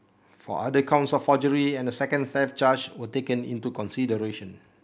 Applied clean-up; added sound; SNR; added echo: none; none; none; none.